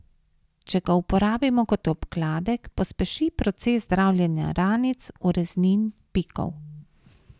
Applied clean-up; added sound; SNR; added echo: none; none; none; none.